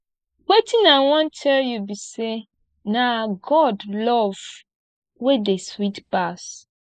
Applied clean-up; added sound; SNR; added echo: neural mask model Resemble Enhance denoiser.